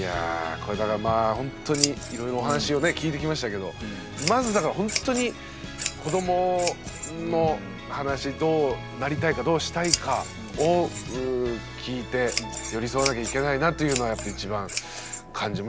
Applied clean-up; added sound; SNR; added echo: none; Scissors; 9 dB; none.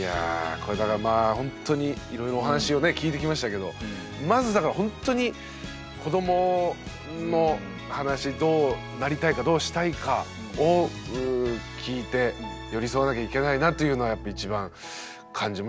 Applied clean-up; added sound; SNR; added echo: none; none; none; none.